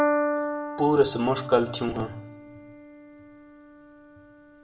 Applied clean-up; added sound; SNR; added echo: none; Piano; 4 dB; reverberation time 0.7 s.